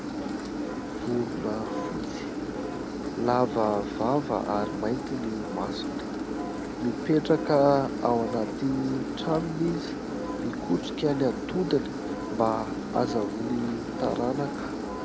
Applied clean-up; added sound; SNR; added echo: none; Engine; 3 dB; none.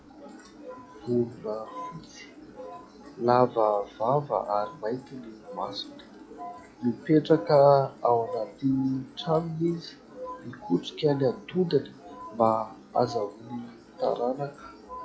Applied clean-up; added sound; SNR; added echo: classical method log-MMSE.